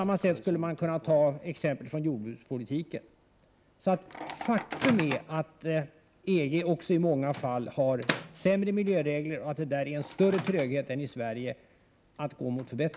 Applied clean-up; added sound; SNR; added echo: none; Microwave oven; 13 dB; none.